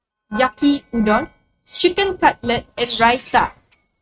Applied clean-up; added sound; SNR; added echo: neural mask model RNNoise.